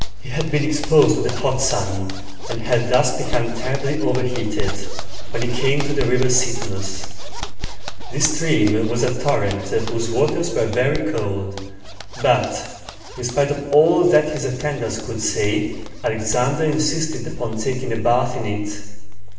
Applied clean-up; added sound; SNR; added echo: none; Zipper (clothing); 1 dB; reverberation time 1.0 s.